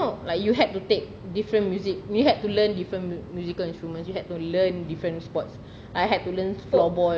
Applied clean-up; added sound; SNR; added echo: none; none; none; none.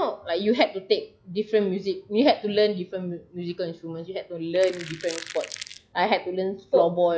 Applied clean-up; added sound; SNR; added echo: classical method log-MMSE.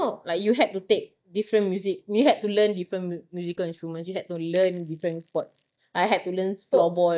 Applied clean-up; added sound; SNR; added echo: neural mask model DeepFilterNet 3.